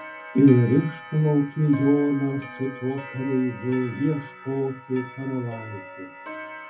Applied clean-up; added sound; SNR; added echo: none; Clock; 16 dB; reverberation time 0.3 s.